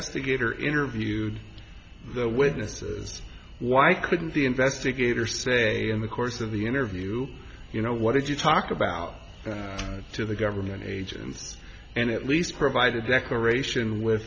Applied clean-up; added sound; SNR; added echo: none; none; none; none.